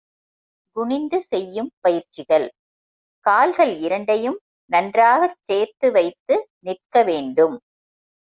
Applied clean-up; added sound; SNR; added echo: none; none; none; none.